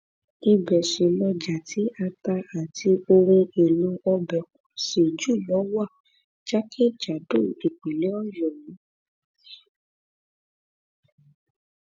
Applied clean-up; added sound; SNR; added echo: none; none; none; none.